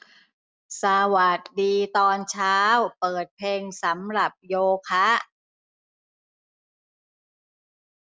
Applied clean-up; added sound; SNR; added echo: none; none; none; none.